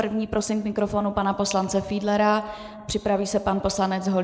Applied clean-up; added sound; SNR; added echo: neural mask model Resemble Enhance denoiser.